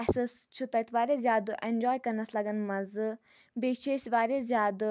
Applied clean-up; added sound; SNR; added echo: none; none; none; none.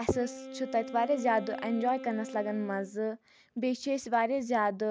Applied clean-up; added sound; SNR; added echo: none; Wind instrument, woodwind instrument; 14 dB; none.